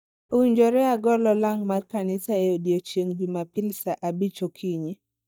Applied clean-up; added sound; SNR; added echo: neural mask model DeepFilterNet 3.